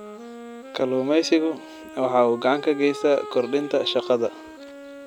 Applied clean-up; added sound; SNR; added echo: none; Wind instrument, woodwind instrument; 14 dB; none.